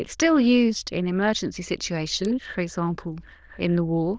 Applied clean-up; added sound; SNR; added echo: neural diffusion model UNIVERSE++.